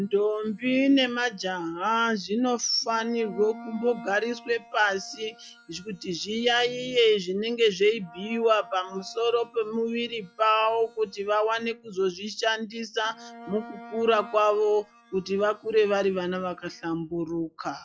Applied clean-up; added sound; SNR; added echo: classical method log-MMSE.